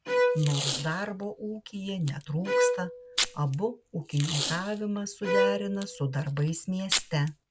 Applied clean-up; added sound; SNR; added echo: none; Packing tape, duct tape + Bowed string instrument; 0 dB; none.